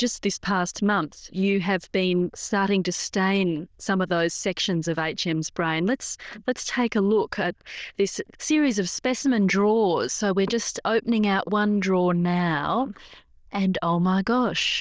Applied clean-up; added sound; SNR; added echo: neural diffusion model UNIVERSE++.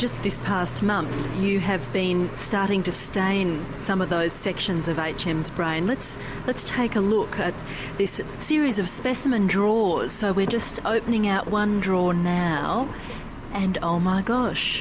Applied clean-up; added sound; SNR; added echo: none; none; none; none.